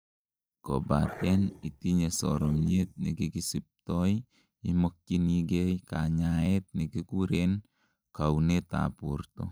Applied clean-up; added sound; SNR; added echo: neural mask model DeepFilterNet 3.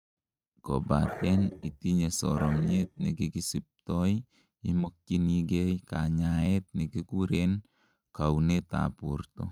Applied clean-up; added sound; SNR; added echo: neural mask model RNNoise.